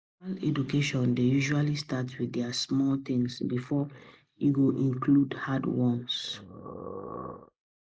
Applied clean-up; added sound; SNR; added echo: neural mask model Resemble Enhance denoiser.